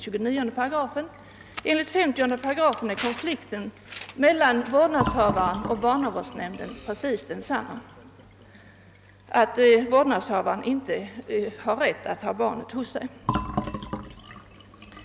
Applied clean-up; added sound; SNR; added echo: none; Fill (with liquid); 12 dB; none.